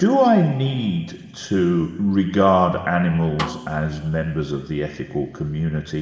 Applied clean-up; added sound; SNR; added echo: none; Snare drum; 14 dB; reverberation time 1.6 s.